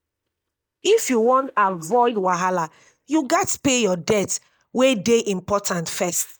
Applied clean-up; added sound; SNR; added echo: neural mask model DeepFilterNet 3.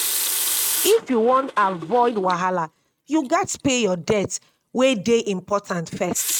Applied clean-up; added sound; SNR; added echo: neural mask model RNNoise.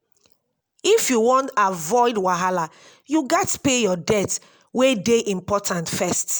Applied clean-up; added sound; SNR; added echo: none; none; none; none.